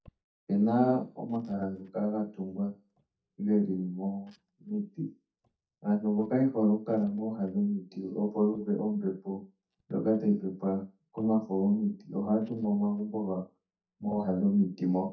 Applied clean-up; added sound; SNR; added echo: neural mask model DeepFilterNet 3.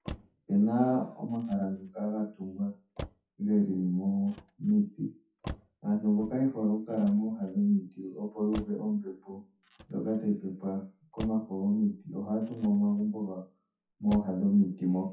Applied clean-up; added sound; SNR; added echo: classical method WPE with log-MMSE.